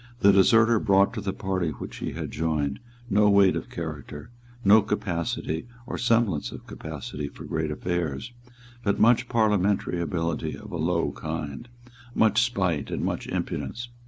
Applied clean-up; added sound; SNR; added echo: none; none; none; none.